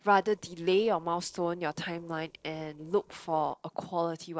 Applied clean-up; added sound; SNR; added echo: neural separator model SepFormer DNS4.